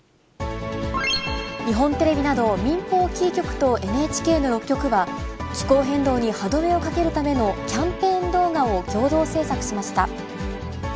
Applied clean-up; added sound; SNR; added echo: none; none; none; none.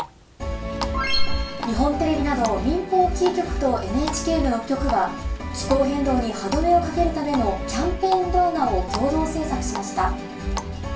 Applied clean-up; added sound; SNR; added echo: none; Water tap, faucet; 16 dB; reverberation time 0.2 s.